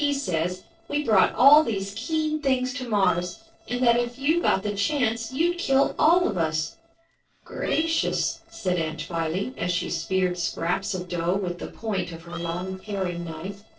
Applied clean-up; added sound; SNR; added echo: neural separator model SepFormer DNS4.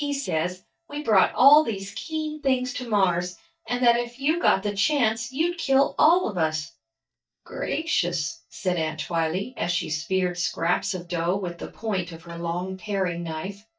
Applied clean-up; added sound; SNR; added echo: neural mask model DeepFilterNet 3.